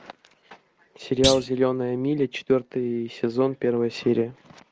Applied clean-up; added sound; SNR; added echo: none; Thump, thud; 6 dB; none.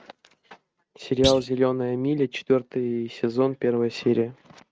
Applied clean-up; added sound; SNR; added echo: neural mask model RNNoise.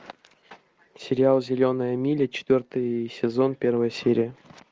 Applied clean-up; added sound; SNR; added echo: none; none; none; none.